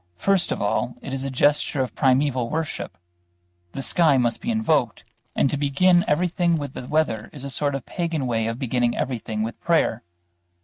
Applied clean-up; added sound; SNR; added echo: neural mask model RNNoise.